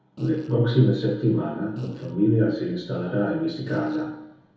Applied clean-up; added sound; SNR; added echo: none; Fart; 18 dB; reverberation time 1.9 s.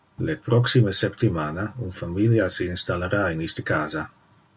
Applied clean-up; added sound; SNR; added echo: none; none; none; none.